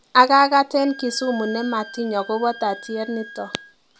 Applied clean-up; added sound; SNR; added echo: none; Wind instrument, woodwind instrument; 18 dB; none.